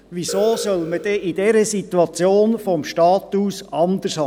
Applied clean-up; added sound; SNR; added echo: none; Alarm; 15 dB; none.